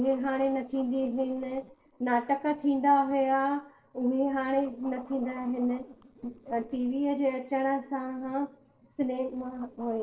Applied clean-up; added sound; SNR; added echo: neural separator model SepFormer DNS4.